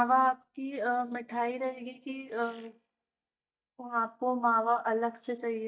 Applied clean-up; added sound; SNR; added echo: neural mask model DeepFilterNet 3.